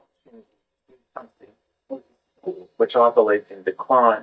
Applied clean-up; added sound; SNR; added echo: neural mask model DeepFilterNet 3.